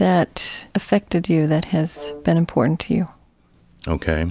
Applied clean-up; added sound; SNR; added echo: none; Brass instrument; 20 dB; none.